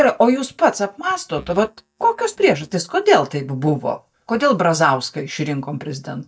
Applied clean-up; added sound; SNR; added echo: neural mask model DeepFilterNet 3.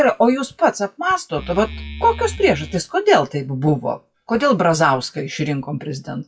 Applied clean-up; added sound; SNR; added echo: classical method WPE with log-MMSE.